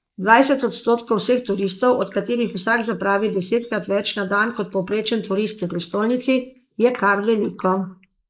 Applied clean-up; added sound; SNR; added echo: neural mask model Resemble Enhance denoiser.